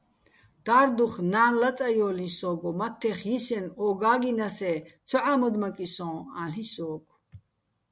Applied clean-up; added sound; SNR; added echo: none; none; none; none.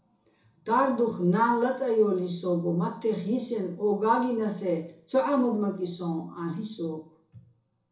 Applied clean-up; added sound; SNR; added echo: none; none; none; reverberation time 0.6 s.